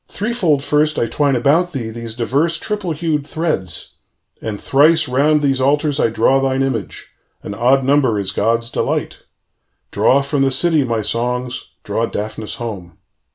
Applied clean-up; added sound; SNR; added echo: none; none; none; none.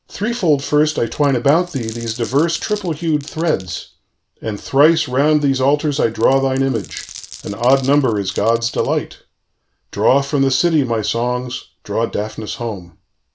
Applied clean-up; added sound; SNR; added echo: none; Glass; 19 dB; none.